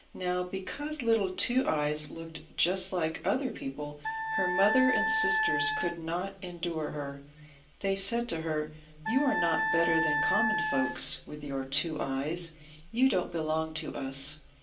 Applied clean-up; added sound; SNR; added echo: none; Wind instrument, woodwind instrument; 2 dB; reverberation time 0.3 s.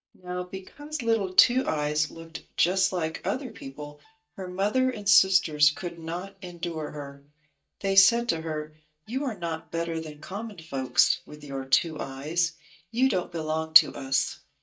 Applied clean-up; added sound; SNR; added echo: neural mask model DeepFilterNet 3.